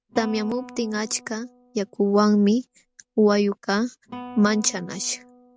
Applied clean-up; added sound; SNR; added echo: none; Guitar; 19 dB; none.